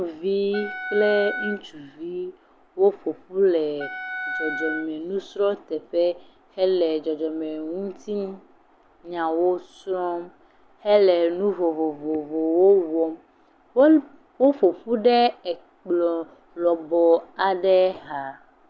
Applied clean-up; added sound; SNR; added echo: none; Wind instrument, woodwind instrument; 9 dB; none.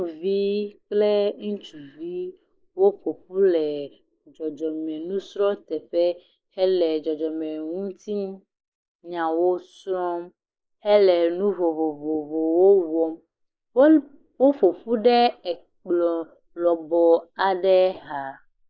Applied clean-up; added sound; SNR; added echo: neural mask model Resemble Enhance denoiser.